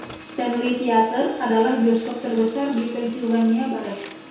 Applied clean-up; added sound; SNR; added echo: none; Printer; 16 dB; reverberation time 0.7 s.